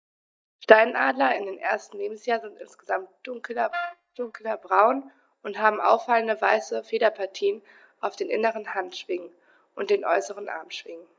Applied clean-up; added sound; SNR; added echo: neural mask model DeepFilterNet 3.